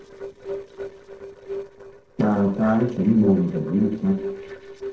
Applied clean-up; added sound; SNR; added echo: neural separator model SepFormer DNS4.